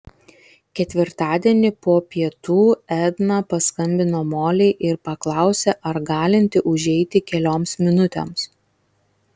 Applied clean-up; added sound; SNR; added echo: none; none; none; none.